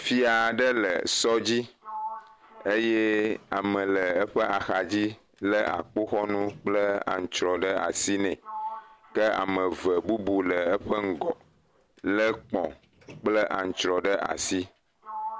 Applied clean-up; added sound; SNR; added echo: none; Sliding door; 18 dB; none.